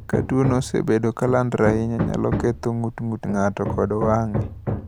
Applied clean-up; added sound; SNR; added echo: none; Hammer; 7 dB; none.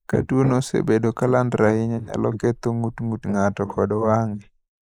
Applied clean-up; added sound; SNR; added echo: neural mask model Resemble Enhance denoiser.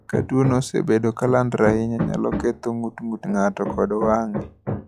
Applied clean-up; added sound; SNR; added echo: classical method log-MMSE.